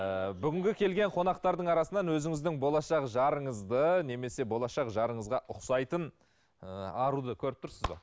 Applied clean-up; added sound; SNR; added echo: none; none; none; none.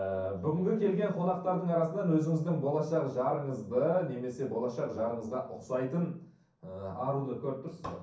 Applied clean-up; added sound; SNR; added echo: none; none; none; reverberation time 0.6 s.